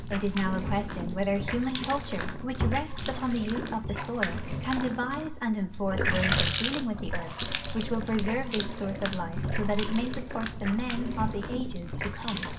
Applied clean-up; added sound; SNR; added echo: none; Water tap, faucet; -1 dB; reverberation time 1.7 s.